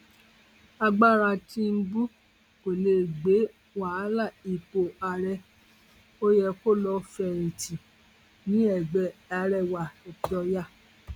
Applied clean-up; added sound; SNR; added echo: none; none; none; none.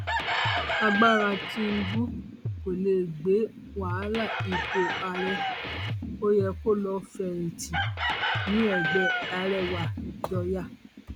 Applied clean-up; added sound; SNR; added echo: none; Chicken, rooster + Drum kit; 2 dB; none.